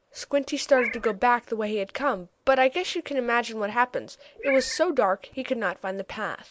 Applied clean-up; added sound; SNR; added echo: neural mask model Resemble Enhance denoiser.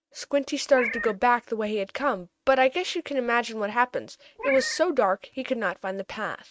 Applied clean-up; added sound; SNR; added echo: neural mask model RNNoise.